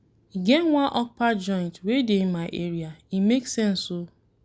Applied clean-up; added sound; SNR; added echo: none; none; none; none.